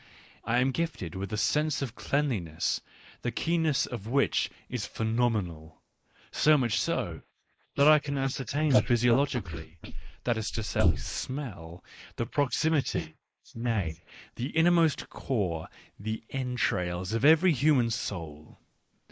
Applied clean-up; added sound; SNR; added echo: neural mask model Resemble Enhance denoiser.